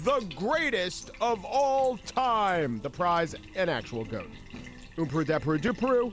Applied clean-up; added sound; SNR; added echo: none; Bathtub (filling or washing); 20 dB; none.